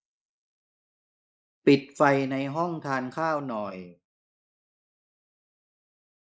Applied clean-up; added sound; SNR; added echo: neural mask model Resemble Enhance denoiser.